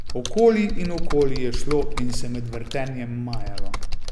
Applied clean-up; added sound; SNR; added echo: none; Computer keyboard; -2 dB; none.